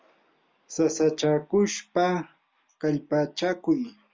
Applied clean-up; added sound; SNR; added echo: none; none; none; none.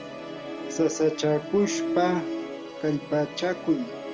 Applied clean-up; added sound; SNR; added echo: none; Musical instrument; 7 dB; none.